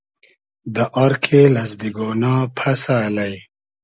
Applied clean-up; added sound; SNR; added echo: none; none; none; none.